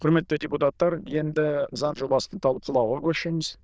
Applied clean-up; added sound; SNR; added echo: neural diffusion model UNIVERSE++.